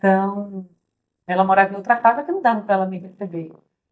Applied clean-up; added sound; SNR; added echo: neural mask model DeepFilterNet 3.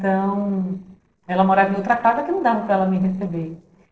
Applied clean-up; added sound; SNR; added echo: neural separator model SepFormer DNS4.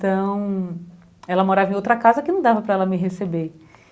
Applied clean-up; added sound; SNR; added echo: none; none; none; none.